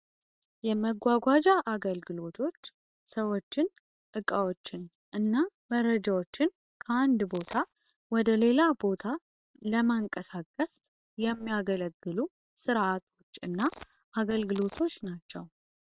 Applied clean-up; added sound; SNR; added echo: neural separator model SepFormer WHAM!.